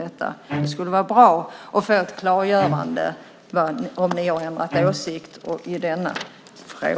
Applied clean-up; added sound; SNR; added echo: none; Bowed string instrument; 9 dB; none.